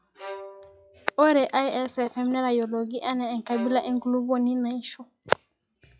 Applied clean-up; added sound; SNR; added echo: classical method log-MMSE.